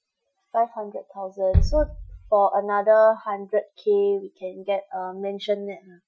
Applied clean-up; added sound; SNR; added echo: classical method Wiener filter.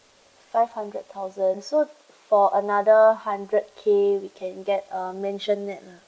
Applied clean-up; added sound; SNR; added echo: neural mask model Resemble Enhance denoiser.